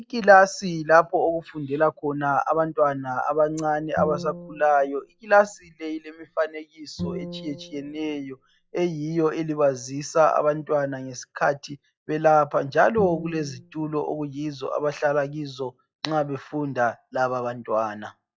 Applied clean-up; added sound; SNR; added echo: classical method log-MMSE.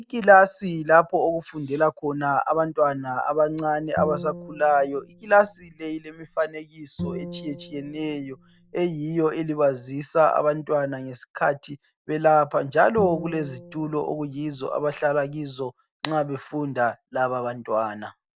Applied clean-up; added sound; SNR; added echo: none; Bowed string instrument; 14 dB; none.